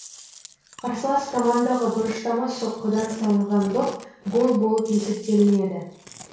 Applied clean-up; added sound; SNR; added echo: none; Chewing, mastication; 19 dB; reverberation time 0.6 s.